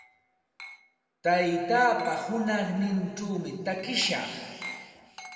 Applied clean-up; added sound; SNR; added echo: none; Glass; 19 dB; reverberation time 2.3 s.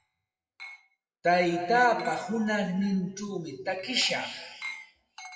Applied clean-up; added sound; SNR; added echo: classical method WPE with log-MMSE.